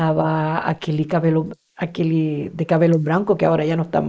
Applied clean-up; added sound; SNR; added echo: neural mask model Resemble Enhance denoiser.